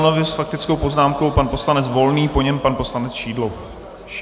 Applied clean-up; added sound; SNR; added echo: none; none; none; none.